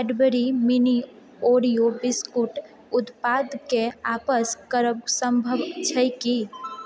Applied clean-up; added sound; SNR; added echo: none; none; none; none.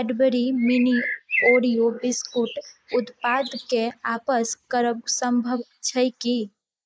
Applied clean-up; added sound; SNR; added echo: neural mask model Resemble Enhance denoiser.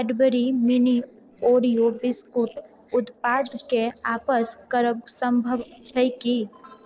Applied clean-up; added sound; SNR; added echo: neural separator model SepFormer DNS4.